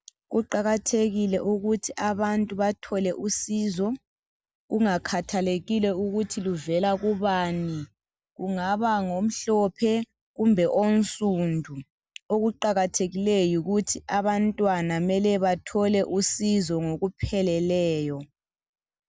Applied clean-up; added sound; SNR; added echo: none; none; none; none.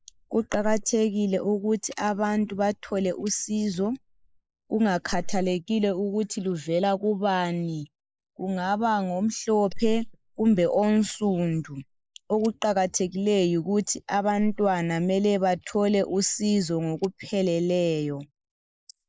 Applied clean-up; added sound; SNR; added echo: neural mask model Resemble Enhance denoiser.